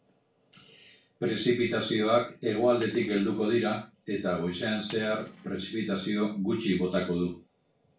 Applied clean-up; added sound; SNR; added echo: none; Cutlery, silverware; 19 dB; reverberation time 0.3 s.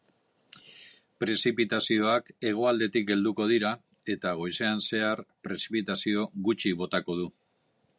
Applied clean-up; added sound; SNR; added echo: none; none; none; none.